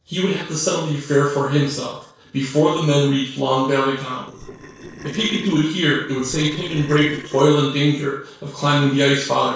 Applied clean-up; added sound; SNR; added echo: neural separator model SepFormer DNS4.